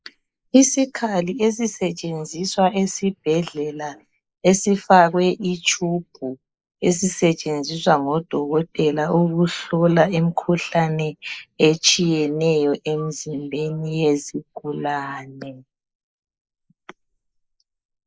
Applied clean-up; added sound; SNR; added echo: neural mask model Resemble Enhance denoiser.